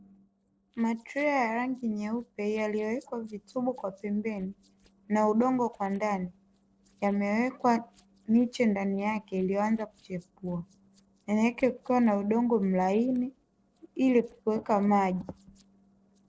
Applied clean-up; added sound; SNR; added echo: neural separator model SepFormer DNS4.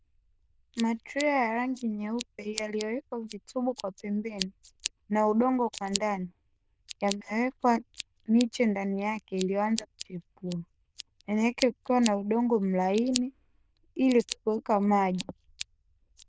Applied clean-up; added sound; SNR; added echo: neural diffusion model UNIVERSE++.